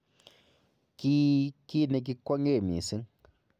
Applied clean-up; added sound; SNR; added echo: none; none; none; none.